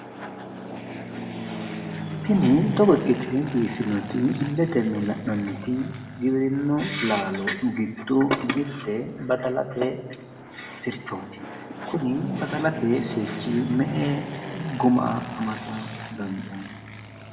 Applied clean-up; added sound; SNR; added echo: none; Fixed-wing aircraft, airplane; 11 dB; reverberation time 1.3 s.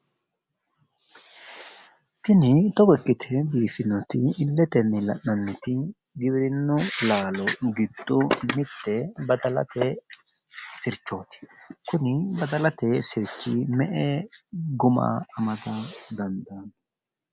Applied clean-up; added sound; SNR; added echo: none; none; none; none.